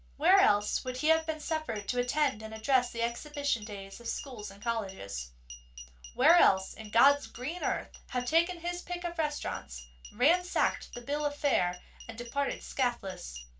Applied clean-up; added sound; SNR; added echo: none; Glass; 19 dB; reverberation time 0.2 s.